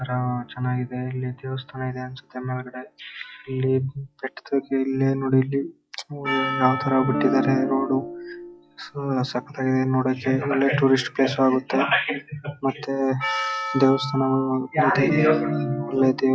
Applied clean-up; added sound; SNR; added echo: classical method log-MMSE.